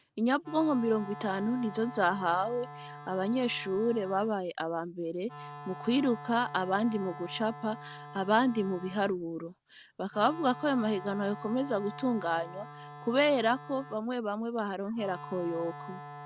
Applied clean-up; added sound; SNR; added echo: none; Wind instrument, woodwind instrument; 15 dB; none.